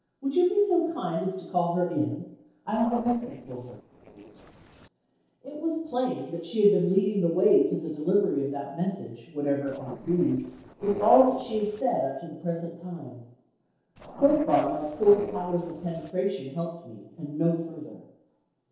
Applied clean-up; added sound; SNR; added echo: neural separator model SepFormer DNS4.